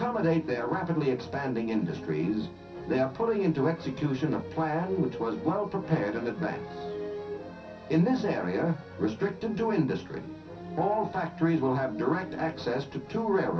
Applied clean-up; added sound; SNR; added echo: none; Brass instrument; 16 dB; reverberation time 0.3 s.